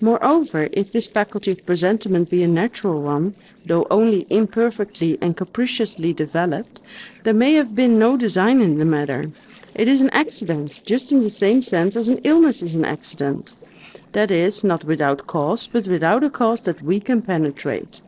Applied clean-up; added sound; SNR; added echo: neural separator model SepFormer DNS4.